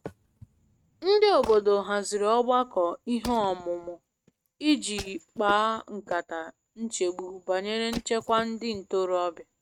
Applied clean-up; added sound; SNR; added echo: neural mask model RNNoise.